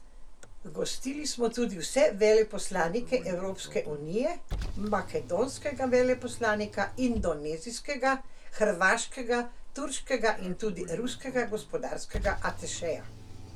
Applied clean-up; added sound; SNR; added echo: none; Car; 8 dB; none.